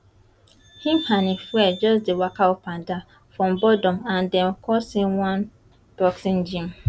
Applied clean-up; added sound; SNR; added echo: none; Glass; 16 dB; none.